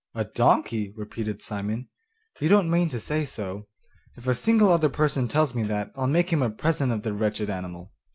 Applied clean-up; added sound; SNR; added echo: none; none; none; none.